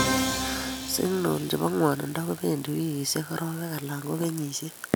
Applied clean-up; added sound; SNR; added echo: none; Musical instrument; 6 dB; none.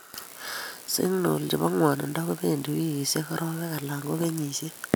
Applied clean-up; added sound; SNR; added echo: none; none; none; none.